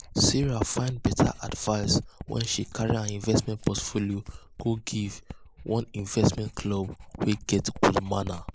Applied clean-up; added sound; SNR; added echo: neural mask model Resemble Enhance denoiser.